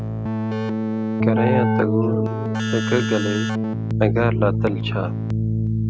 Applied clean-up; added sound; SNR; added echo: none; Keyboard (musical); -4 dB; none.